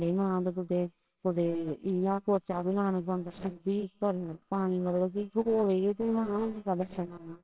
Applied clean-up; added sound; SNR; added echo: neural separator model SepFormer WHAMR!.